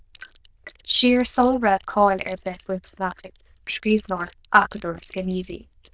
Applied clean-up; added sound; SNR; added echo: neural diffusion model UNIVERSE++.